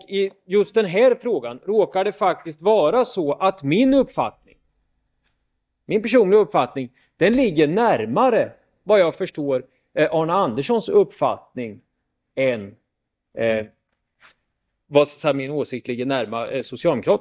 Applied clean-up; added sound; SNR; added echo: neural mask model DeepFilterNet 3.